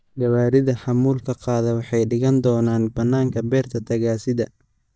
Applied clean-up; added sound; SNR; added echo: neural mask model DeepFilterNet 3.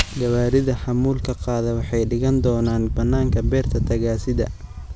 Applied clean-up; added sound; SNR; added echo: none; Fire; 17 dB; none.